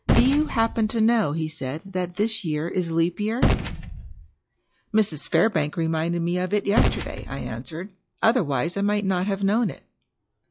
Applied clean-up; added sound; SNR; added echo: classical method log-MMSE.